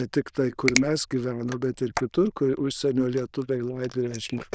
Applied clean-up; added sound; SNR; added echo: neural diffusion model UNIVERSE++.